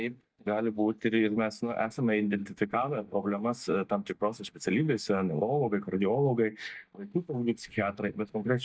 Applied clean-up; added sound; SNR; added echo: neural mask model DeepFilterNet 3.